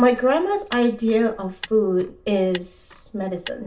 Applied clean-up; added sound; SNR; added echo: none; Motor vehicle (road); 20 dB; reverberation time 0.2 s.